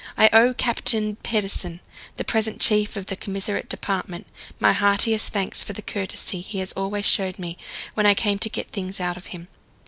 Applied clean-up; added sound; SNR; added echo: none; none; none; none.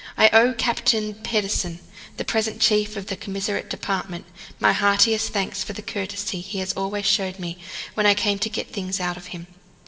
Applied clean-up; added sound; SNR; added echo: none; none; none; reverberation time 2.0 s.